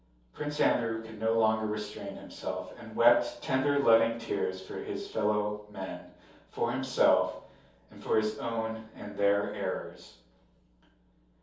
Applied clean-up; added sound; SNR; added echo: none; none; none; reverberation time 0.6 s.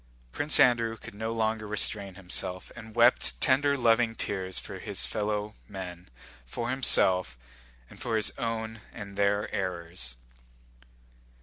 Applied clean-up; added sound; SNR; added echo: none; none; none; none.